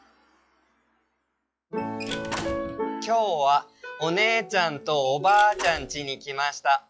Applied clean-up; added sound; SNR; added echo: classical method log-MMSE.